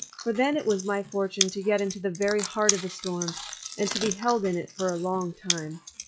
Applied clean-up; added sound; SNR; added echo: classical method log-MMSE.